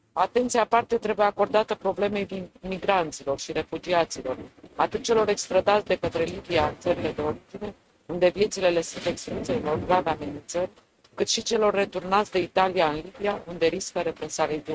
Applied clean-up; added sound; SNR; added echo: neural mask model RNNoise.